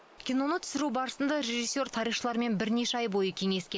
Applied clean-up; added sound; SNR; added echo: none; none; none; none.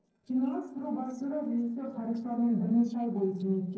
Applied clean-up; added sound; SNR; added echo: neural separator model SepFormer DNS4.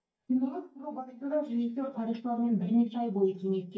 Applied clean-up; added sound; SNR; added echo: neural mask model DeepFilterNet 3.